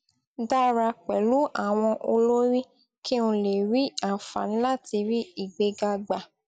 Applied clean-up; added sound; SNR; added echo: none; none; none; none.